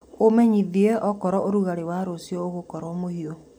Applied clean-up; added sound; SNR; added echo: none; none; none; none.